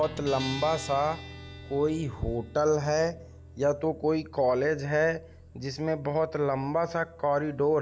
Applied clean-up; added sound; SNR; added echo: none; Guitar; 16 dB; none.